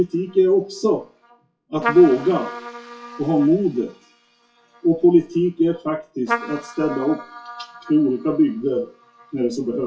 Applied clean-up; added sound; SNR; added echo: classical method WPE with log-MMSE.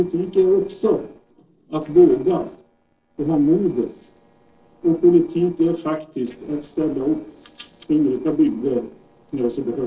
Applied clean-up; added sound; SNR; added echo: neural separator model SepFormer DNS4.